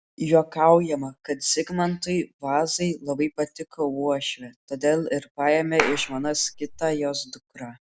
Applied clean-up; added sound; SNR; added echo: none; Clapping; 7 dB; none.